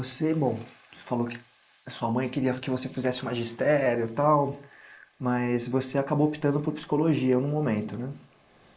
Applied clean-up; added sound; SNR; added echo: neural mask model Resemble Enhance denoiser.